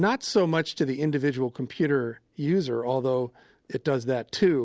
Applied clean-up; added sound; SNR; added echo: none; none; none; none.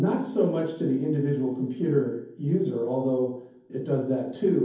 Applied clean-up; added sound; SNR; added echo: none; none; none; reverberation time 0.7 s.